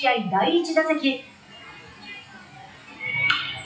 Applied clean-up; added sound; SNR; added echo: classical method WPE with log-MMSE.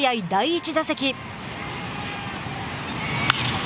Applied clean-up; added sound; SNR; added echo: none; none; none; none.